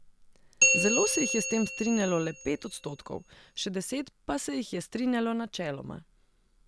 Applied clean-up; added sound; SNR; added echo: none; Bell; -1 dB; none.